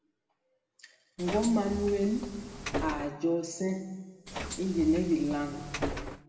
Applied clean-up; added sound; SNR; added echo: none; Bus; 7 dB; reverberation time 1.6 s.